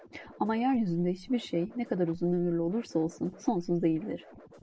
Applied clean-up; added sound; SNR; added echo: none; Scratching (performance technique); 20 dB; none.